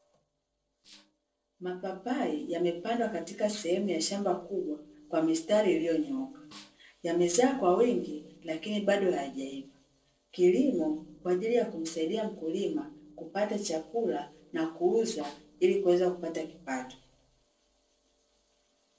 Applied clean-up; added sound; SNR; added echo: neural separator model SepFormer DNS4.